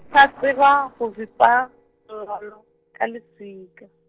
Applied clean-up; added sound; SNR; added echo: neural separator model SepFormer DNS4.